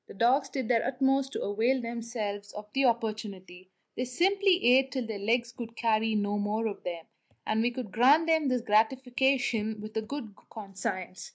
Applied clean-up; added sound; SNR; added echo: none; none; none; none.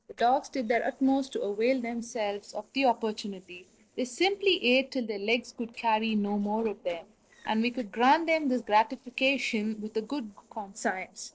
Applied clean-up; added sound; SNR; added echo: neural separator model SepFormer DNS4.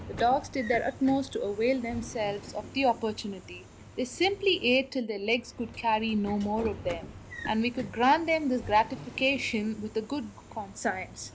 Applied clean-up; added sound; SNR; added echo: none; Sliding door / Train; 15 dB; none.